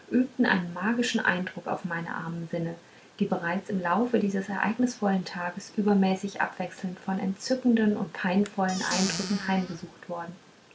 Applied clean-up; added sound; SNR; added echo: none; Squeak / Cupboard open or close; 7 dB; none.